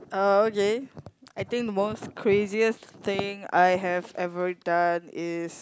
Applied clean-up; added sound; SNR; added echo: none; none; none; none.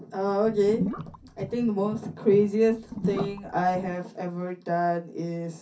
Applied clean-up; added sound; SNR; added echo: none; Gurgling / Liquid; 8 dB; reverberation time 0.3 s.